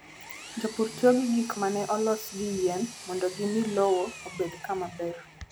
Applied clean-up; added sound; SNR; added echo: none; Power tool; 15 dB; none.